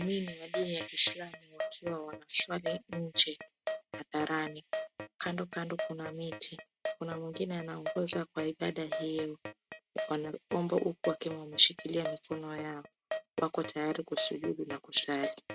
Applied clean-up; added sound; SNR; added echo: neural mask model RNNoise.